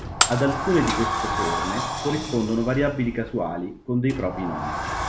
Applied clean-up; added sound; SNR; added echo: none; Shatter + Sliding door; 3 dB; none.